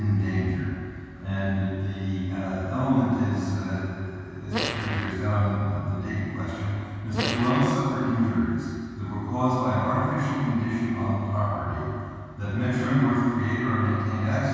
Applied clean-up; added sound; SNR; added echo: none; Fart; 7 dB; reverberation time 2.1 s.